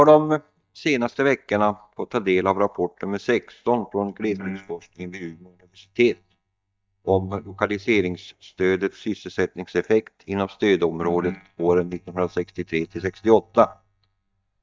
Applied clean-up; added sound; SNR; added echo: neural mask model DeepFilterNet 3.